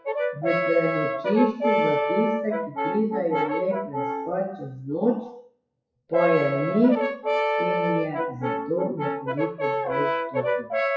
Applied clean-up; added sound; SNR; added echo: classical method WPE with log-MMSE.